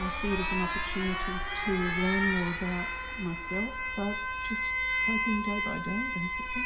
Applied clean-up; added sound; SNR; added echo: none; Alarm; -2 dB; reverberation time 1.5 s.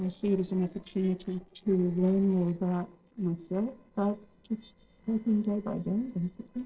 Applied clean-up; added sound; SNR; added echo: neural separator model SepFormer DNS4.